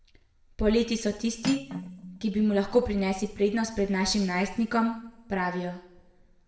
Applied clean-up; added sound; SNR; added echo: none; Cutlery, silverware; 14 dB; reverberation time 0.7 s.